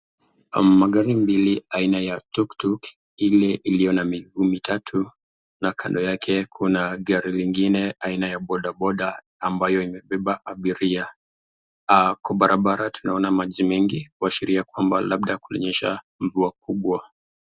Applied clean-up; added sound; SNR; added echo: none; none; none; none.